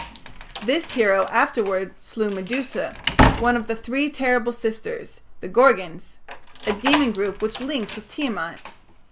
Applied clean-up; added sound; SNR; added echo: none; Slam; 5 dB; none.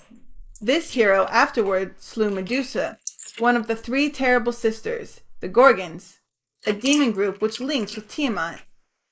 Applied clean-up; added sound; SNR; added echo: neural mask model Resemble Enhance denoiser.